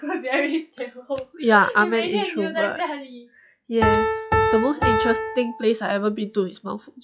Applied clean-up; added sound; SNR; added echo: classical method log-MMSE.